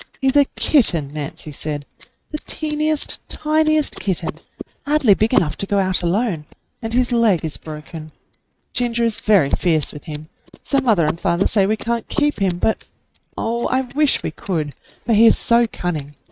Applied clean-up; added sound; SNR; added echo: neural mask model RNNoise.